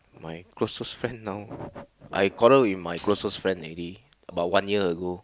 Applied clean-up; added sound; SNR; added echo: none; none; none; none.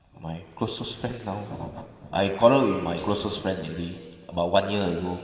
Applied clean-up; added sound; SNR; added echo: none; none; none; reverberation time 2.6 s.